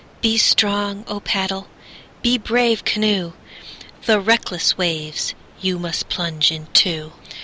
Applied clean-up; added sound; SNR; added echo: none; none; none; none.